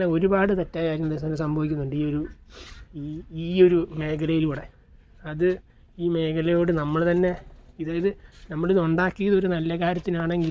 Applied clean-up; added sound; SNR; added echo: none; none; none; none.